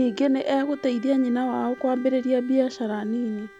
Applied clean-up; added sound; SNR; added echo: none; Bowed string instrument; 20 dB; none.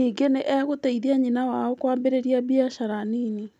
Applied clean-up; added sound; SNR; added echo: none; none; none; none.